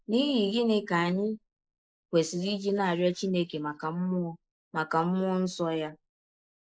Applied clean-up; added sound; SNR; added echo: neural mask model Resemble Enhance denoiser.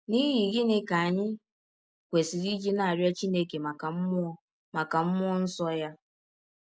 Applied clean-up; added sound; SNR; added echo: none; none; none; none.